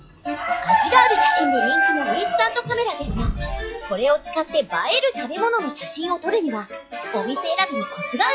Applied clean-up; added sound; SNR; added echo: classical method log-MMSE.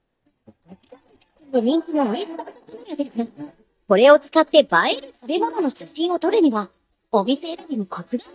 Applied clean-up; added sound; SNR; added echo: neural mask model DeepFilterNet 3.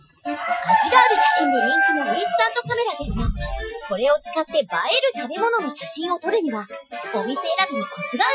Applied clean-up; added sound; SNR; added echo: classical method Wiener filter.